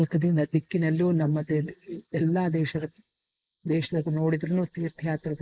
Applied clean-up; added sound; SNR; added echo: neural mask model Resemble Enhance denoiser.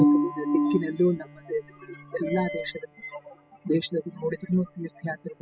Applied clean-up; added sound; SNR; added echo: classical method spectral subtraction.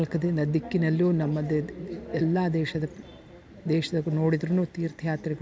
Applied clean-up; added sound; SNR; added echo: none; none; none; none.